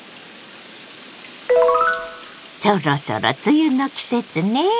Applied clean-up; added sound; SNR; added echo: none; none; none; none.